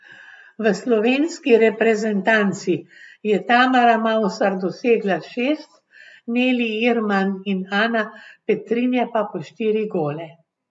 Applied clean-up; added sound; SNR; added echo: none; none; none; none.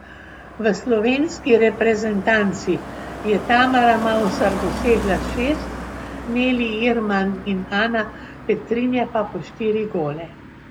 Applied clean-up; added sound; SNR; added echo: none; Car passing by; 11 dB; none.